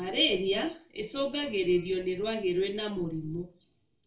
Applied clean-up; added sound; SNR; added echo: none; none; none; reverberation time 0.3 s.